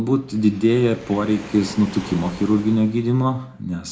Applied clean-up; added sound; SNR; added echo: none; Waves, surf; 19 dB; reverberation time 0.3 s.